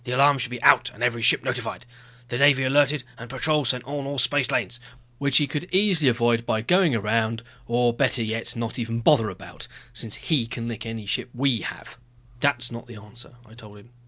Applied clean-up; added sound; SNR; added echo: none; none; none; none.